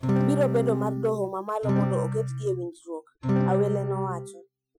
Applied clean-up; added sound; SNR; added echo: classical method Wiener filter.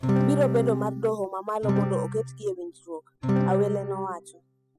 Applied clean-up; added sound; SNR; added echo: classical method spectral subtraction.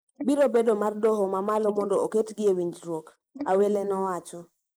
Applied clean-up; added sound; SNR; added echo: neural mask model Resemble Enhance denoiser.